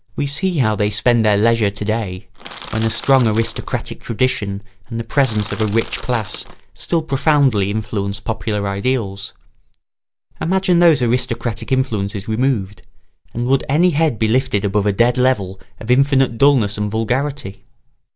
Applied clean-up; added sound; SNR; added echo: none; Crushing; 16 dB; none.